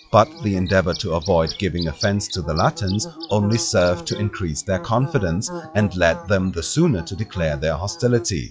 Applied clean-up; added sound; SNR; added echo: classical method log-MMSE.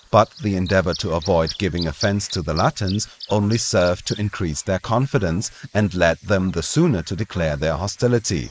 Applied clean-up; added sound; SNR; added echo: neural mask model Resemble Enhance denoiser.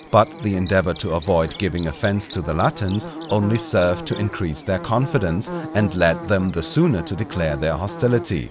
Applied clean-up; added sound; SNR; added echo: none; Buzz / Bird; 12 dB; none.